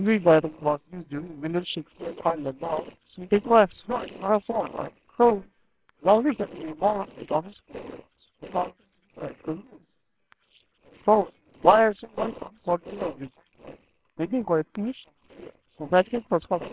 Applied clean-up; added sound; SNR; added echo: neural separator model SepFormer WHAMR!.